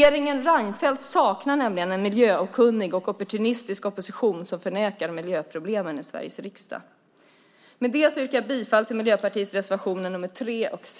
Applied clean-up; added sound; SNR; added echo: none; none; none; none.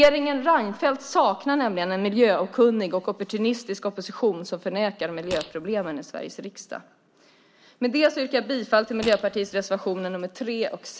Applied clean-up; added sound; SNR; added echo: none; Fart; 17 dB; none.